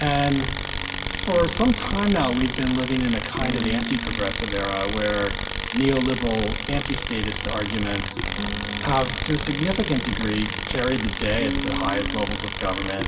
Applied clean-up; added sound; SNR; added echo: none; Tools; 2 dB; reverberation time 1.4 s.